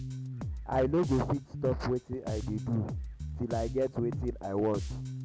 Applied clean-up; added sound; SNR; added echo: none; Bass guitar; 5 dB; none.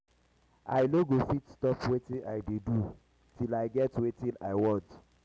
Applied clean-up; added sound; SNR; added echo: none; none; none; none.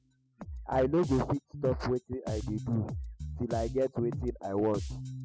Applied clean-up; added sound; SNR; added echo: classical method spectral subtraction.